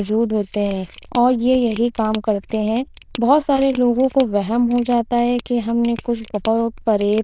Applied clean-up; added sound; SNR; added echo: neural diffusion model UNIVERSE++.